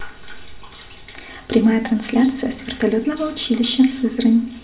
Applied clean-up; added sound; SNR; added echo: none; none; none; reverberation time 2.0 s.